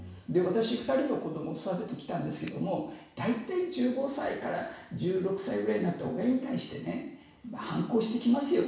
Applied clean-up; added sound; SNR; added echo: none; Finger snapping; 20 dB; reverberation time 0.7 s.